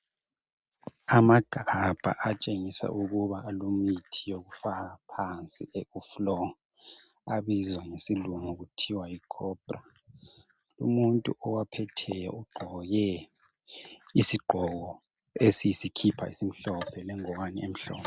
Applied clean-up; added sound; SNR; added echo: none; none; none; none.